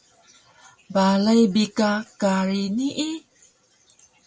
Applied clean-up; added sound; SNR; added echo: none; none; none; none.